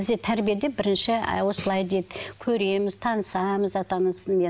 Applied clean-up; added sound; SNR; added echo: none; none; none; none.